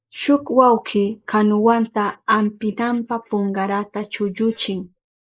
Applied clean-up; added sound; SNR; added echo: neural mask model Resemble Enhance denoiser.